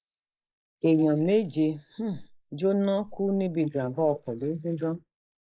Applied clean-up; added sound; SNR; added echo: neural mask model Resemble Enhance denoiser.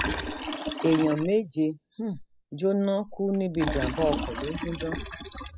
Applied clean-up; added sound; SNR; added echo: classical method spectral subtraction.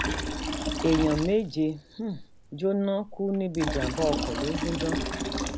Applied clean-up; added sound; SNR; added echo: none; Liquid; 3 dB; none.